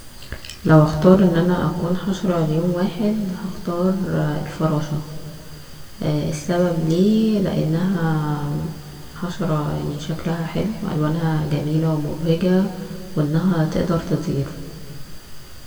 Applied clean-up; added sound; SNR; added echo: none; none; none; reverberation time 1.9 s.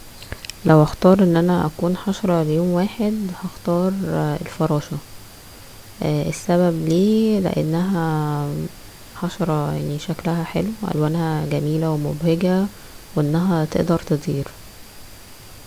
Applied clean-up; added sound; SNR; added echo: none; none; none; none.